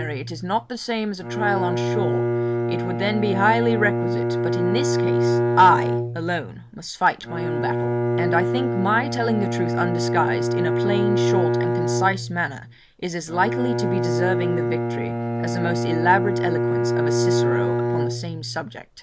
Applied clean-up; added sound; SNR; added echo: none; Bowed string instrument; -2 dB; none.